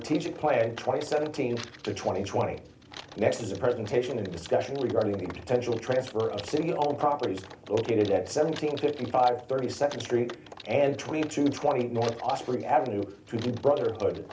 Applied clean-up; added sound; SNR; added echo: none; Typing; 18 dB; reverberation time 0.3 s.